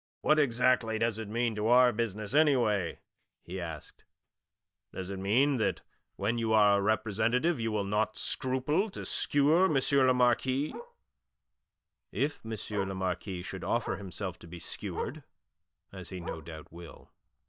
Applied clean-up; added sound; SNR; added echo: neural mask model DeepFilterNet 3.